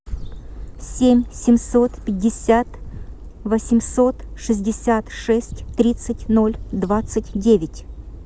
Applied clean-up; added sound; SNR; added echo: none; none; none; none.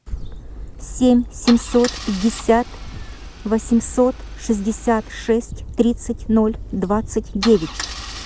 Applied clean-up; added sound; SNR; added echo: none; Idling / Engine starting / Car; 16 dB; none.